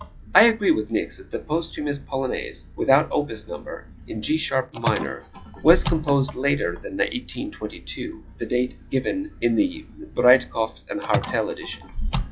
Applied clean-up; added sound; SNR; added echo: classical method log-MMSE.